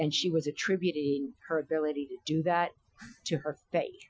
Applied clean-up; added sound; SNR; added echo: classical method Wiener filter.